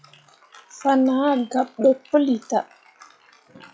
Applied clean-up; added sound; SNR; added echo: classical method log-MMSE.